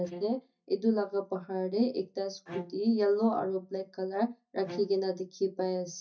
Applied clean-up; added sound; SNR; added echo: neural mask model DeepFilterNet 3.